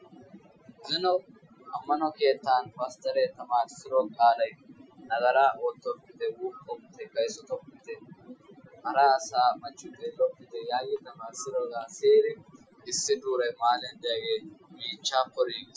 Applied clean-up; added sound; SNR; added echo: classical method Wiener filter.